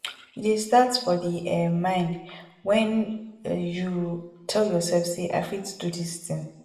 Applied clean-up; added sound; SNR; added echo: none; none; none; reverberation time 0.8 s.